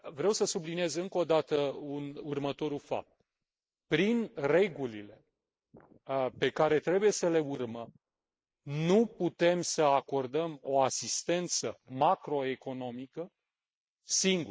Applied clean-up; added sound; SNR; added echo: neural mask model Resemble Enhance denoiser.